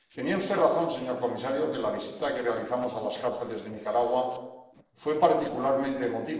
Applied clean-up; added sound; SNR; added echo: neural separator model SepFormer DNS4.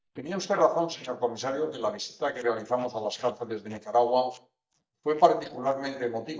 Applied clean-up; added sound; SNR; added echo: neural mask model DeepFilterNet 3.